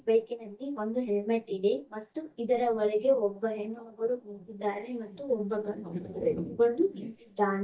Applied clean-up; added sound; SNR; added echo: neural mask model DeepFilterNet 3.